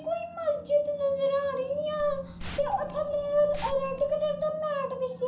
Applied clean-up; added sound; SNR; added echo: none; Liquid; 13 dB; reverberation time 0.6 s.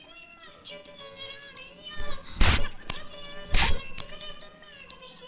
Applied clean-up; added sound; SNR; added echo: neural separator model SepFormer WHAMR!.